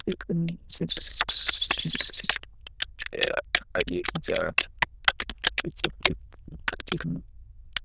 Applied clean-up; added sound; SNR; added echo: neural diffusion model UNIVERSE++.